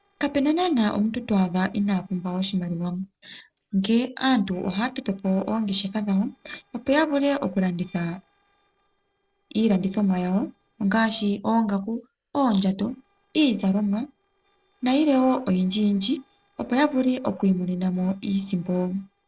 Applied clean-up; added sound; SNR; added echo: neural separator model SepFormer DNS4.